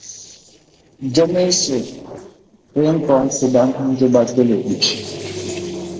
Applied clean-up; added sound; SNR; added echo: neural separator model SepFormer DNS4.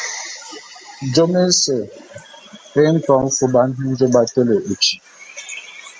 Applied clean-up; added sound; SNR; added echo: none; none; none; none.